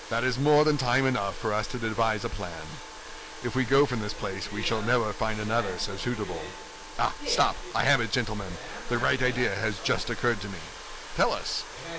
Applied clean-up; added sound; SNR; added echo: none; Domestic sounds, home sounds; 12 dB; none.